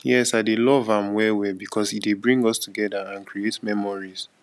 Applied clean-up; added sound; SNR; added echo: none; none; none; none.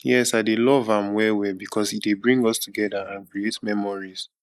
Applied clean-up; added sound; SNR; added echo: neural mask model Resemble Enhance denoiser.